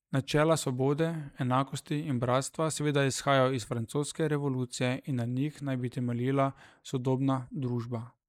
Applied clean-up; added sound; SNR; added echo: neural mask model Resemble Enhance denoiser.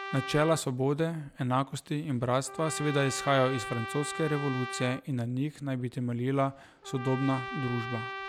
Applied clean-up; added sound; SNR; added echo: none; Trumpet; 11 dB; none.